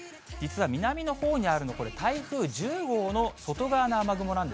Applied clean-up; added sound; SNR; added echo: none; none; none; none.